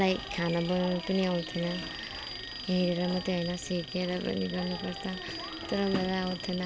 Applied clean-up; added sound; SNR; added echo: none; Alarm; 11 dB; none.